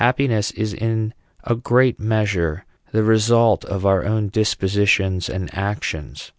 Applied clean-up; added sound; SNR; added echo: none; none; none; none.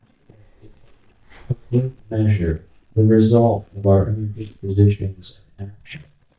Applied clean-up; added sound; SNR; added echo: neural mask model DeepFilterNet 3.